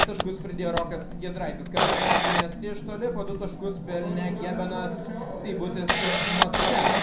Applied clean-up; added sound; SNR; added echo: none; Camera; -3 dB; reverberation time 0.5 s.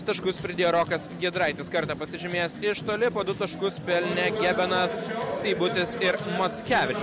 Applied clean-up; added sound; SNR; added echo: none; none; none; none.